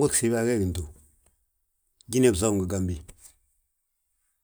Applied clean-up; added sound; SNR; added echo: none; none; none; none.